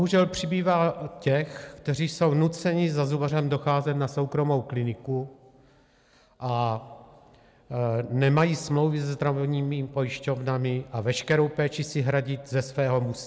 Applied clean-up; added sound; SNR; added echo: none; none; none; none.